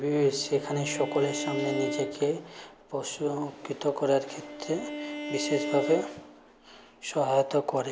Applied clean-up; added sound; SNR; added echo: none; Bowed string instrument; 8 dB; none.